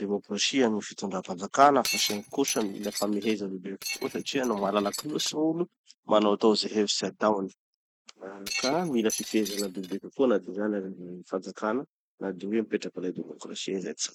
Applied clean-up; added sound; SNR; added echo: neural mask model RNNoise.